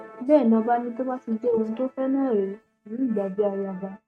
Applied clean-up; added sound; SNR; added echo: neural mask model RNNoise.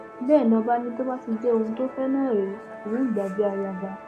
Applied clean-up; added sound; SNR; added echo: none; Musical instrument; 15 dB; none.